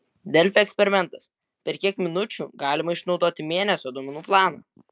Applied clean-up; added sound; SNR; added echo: none; none; none; none.